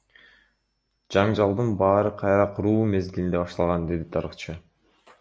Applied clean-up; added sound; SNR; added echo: none; none; none; none.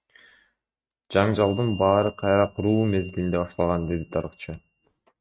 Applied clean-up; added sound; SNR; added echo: neural mask model RNNoise.